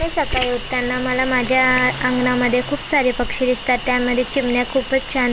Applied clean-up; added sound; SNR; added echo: none; Hiss + Car passing by; 12 dB; none.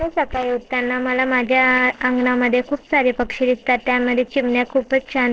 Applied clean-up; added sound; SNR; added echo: neural separator model SepFormer DNS4.